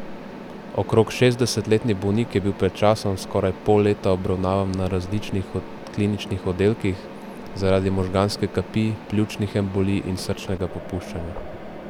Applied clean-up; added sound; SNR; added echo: none; Mechanisms; 13 dB; none.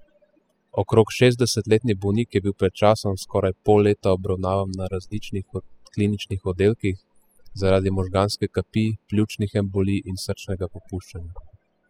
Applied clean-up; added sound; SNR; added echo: classical method spectral subtraction.